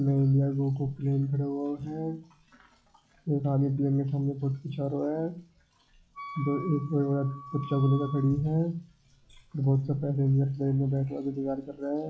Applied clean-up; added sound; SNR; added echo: classical method log-MMSE.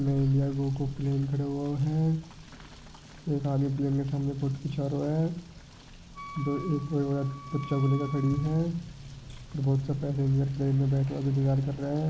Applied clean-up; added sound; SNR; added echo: none; Wind instrument, woodwind instrument + Motor vehicle (road) / Rain; 16 dB; none.